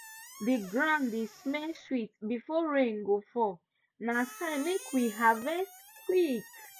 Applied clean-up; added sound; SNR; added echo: none; Squeak; 19 dB; none.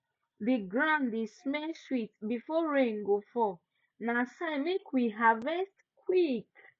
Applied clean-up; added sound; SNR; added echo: none; none; none; none.